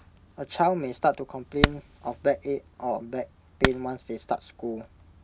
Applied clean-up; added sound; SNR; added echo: none; Hammer; 4 dB; none.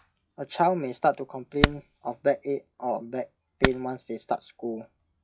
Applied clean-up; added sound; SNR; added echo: classical method log-MMSE.